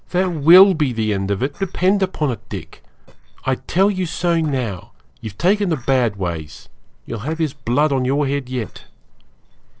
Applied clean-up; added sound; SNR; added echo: neural separator model SepFormer DNS4.